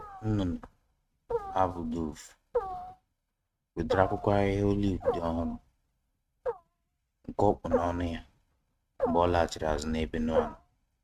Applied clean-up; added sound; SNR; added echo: neural mask model RNNoise.